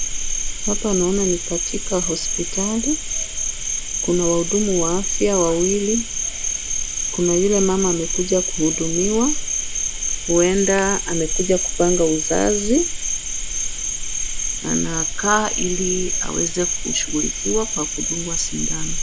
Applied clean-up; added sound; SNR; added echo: none; Cricket; 1 dB; none.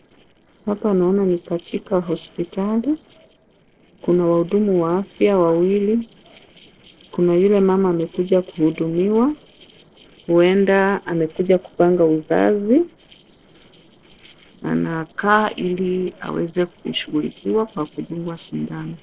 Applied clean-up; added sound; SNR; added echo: neural separator model SepFormer DNS4.